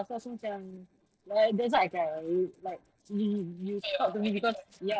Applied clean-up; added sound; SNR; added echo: neural separator model SepFormer DNS4.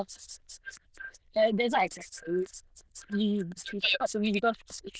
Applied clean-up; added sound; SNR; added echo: neural diffusion model UNIVERSE++.